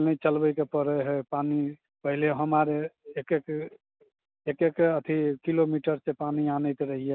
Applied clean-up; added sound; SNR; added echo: none; none; none; none.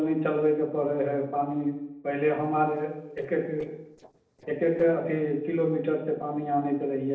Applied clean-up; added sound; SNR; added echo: neural separator model SepFormer DNS4.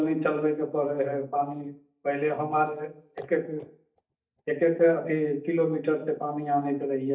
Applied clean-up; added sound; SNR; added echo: neural mask model DeepFilterNet 3.